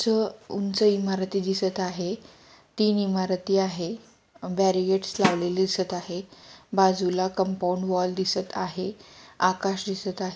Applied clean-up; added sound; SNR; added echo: none; Drum; 6 dB; none.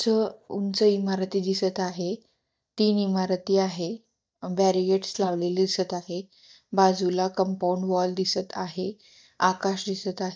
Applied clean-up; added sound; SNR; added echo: neural mask model DeepFilterNet 3.